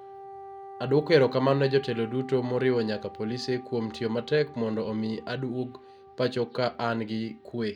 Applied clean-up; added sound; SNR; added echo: none; Wind instrument, woodwind instrument; 17 dB; none.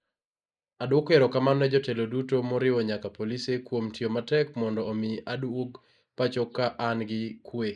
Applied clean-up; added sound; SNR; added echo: neural mask model Resemble Enhance denoiser.